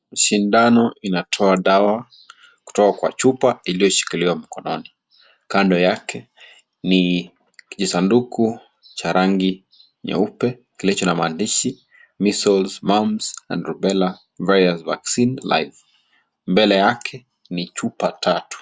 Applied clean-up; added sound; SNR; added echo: none; none; none; none.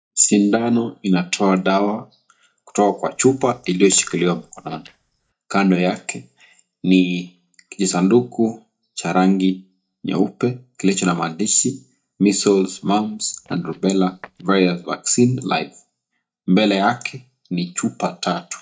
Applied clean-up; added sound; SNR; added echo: neural mask model DeepFilterNet 3.